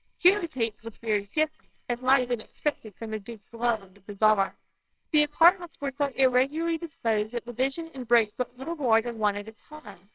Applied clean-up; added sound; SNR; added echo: neural separator model SepFormer WHAMR!.